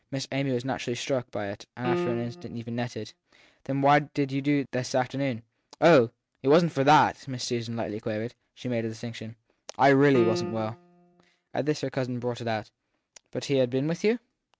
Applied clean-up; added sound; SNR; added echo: neural mask model RNNoise.